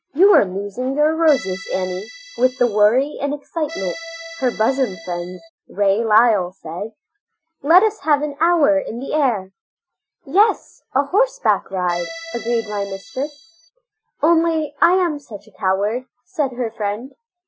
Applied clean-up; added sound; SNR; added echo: classical method Wiener filter.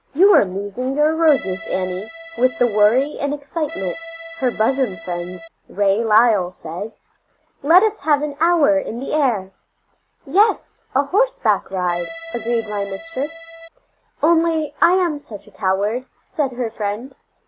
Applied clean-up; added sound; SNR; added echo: none; Accordion; 13 dB; none.